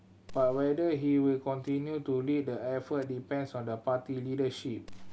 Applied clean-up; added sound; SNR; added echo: none; Gunshot, gunfire; 19 dB; none.